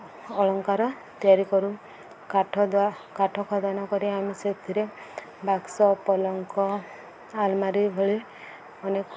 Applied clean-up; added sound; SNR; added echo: none; none; none; none.